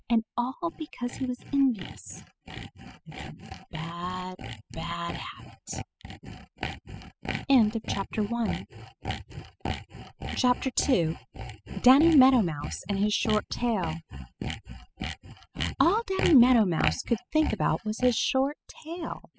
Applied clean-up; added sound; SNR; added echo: classical method spectral subtraction.